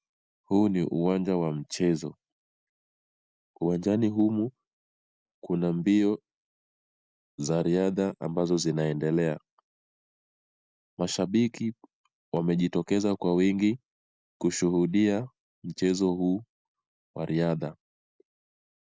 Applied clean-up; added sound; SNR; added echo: none; none; none; none.